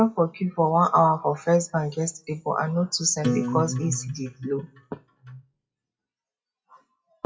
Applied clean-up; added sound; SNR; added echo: classical method WPE with log-MMSE.